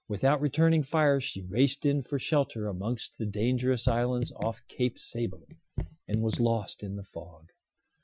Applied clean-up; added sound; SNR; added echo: classical method Wiener filter.